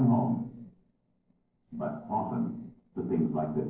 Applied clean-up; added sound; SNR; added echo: neural separator model SepFormer DNS4.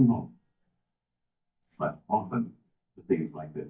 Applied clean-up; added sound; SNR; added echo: neural mask model DeepFilterNet 3.